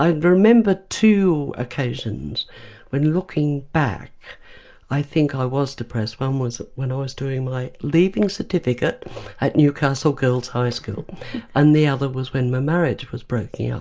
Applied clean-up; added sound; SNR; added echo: none; none; none; none.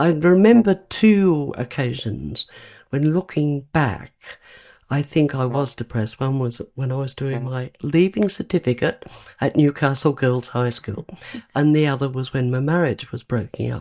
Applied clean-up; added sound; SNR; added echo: neural mask model DeepFilterNet 3.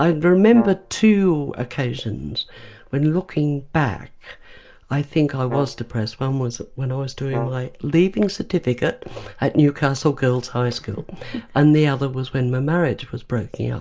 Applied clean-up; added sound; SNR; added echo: none; Brass instrument; 14 dB; none.